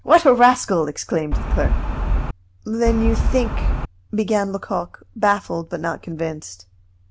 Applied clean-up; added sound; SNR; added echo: none; Wind; -2 dB; none.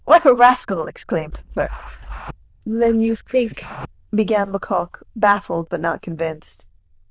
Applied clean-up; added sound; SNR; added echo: neural diffusion model UNIVERSE++.